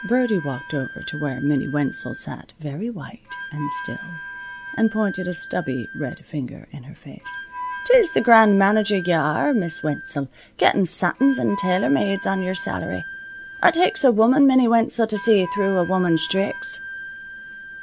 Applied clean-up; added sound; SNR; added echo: none; Wind instrument, woodwind instrument; 13 dB; none.